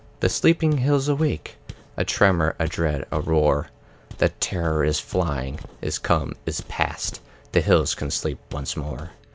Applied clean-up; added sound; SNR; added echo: none; Walk, footsteps; 19 dB; none.